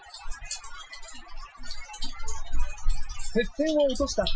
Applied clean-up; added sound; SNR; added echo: classical method Wiener filter.